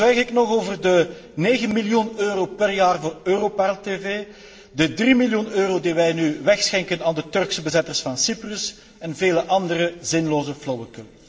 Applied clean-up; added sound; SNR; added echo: none; none; none; reverberation time 1.3 s.